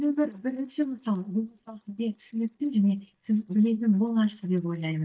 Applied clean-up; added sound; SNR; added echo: neural mask model DeepFilterNet 3.